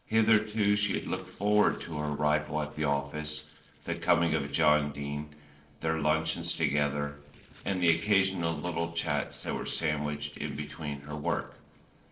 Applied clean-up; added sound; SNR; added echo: neural separator model SepFormer DNS4.